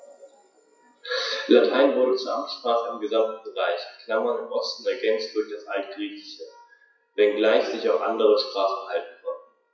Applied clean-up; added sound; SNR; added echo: classical method WPE with log-MMSE.